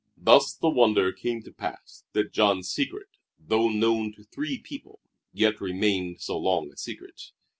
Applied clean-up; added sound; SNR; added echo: none; none; none; none.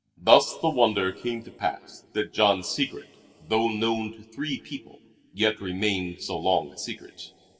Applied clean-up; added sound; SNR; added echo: none; none; none; reverberation time 2.1 s.